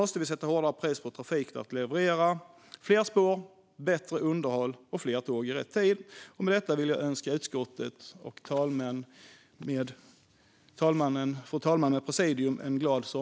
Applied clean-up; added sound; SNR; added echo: none; none; none; none.